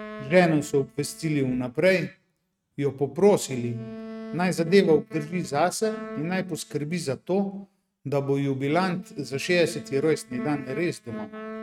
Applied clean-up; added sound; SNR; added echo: neural mask model RNNoise.